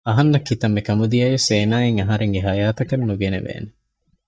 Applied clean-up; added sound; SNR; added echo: neural mask model DeepFilterNet 3.